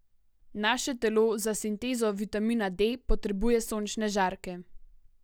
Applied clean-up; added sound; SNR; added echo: none; none; none; none.